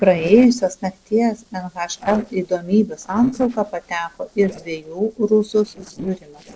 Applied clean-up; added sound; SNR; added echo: neural separator model SepFormer DNS4.